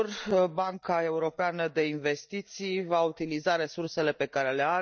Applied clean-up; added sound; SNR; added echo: neural mask model DeepFilterNet 3.